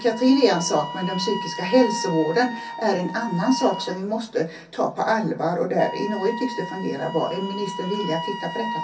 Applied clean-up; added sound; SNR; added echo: none; Wind instrument, woodwind instrument; 10 dB; reverberation time 0.3 s.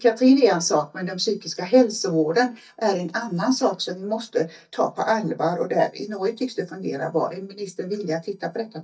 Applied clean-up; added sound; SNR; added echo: neural mask model DeepFilterNet 3.